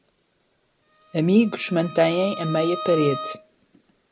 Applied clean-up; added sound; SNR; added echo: none; Bowed string instrument; 12 dB; none.